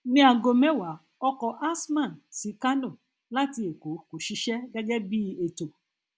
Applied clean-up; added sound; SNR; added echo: none; none; none; none.